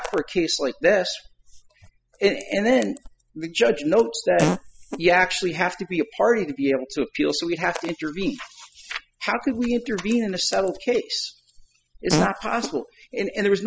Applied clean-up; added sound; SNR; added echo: classical method spectral subtraction.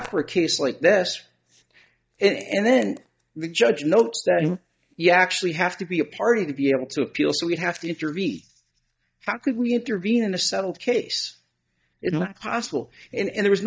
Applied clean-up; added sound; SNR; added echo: neural mask model DeepFilterNet 3.